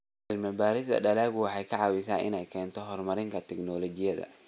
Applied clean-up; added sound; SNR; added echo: none; none; none; none.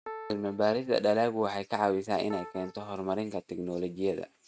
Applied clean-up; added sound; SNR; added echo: neural mask model RNNoise.